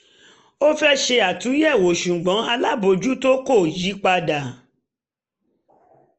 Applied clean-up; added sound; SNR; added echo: neural mask model Resemble Enhance denoiser.